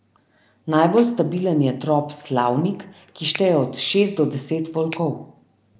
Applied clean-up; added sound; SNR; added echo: neural separator model SepFormer DNS4.